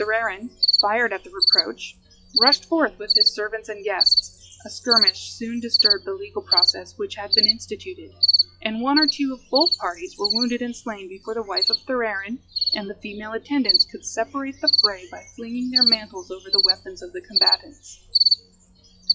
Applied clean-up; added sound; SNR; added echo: classical method log-MMSE.